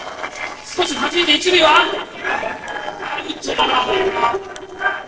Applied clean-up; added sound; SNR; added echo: neural separator model SepFormer DNS4.